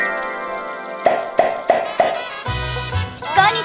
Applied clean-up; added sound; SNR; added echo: none; Stream; 19 dB; none.